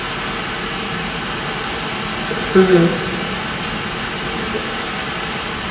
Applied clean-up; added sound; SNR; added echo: none; none; none; reverberation time 1.4 s.